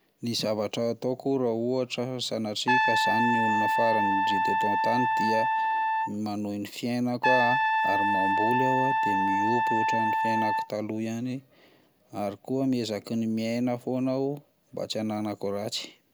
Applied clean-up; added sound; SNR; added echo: none; Trumpet; -5 dB; none.